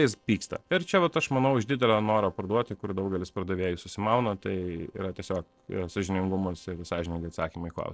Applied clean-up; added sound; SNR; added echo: neural separator model SepFormer DNS4.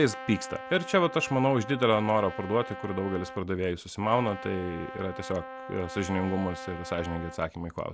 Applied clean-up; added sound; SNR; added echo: none; Brass instrument; 12 dB; none.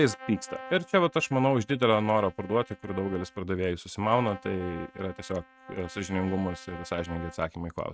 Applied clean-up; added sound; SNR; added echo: neural mask model RNNoise.